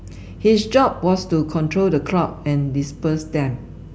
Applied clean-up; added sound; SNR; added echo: none; none; none; none.